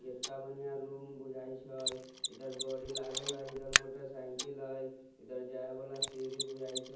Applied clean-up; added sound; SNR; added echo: none; Mechanisms; -2 dB; reverberation time 0.8 s.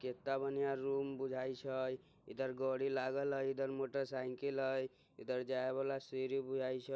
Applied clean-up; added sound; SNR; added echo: none; none; none; none.